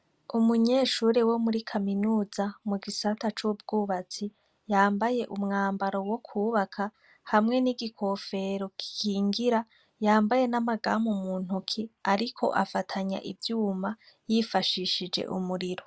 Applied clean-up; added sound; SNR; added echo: none; none; none; none.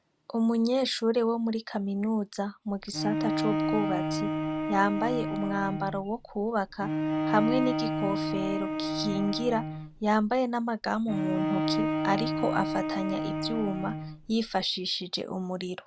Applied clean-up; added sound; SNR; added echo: none; Bowed string instrument; 1 dB; none.